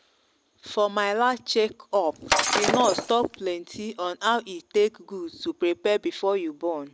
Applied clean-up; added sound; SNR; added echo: none; Shatter; 0 dB; none.